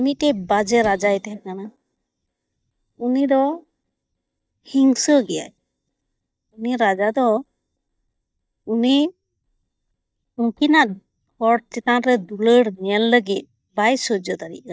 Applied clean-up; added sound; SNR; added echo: neural mask model DeepFilterNet 3.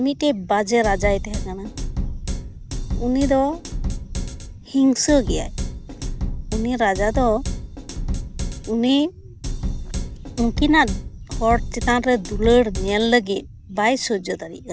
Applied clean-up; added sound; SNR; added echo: none; Drum kit; 5 dB; none.